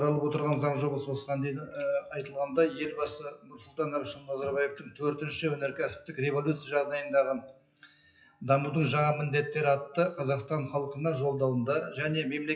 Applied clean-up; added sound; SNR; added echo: classical method WPE with log-MMSE.